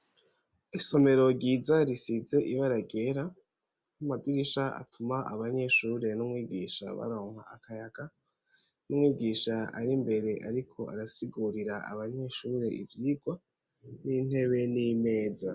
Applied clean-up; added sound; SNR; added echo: none; none; none; none.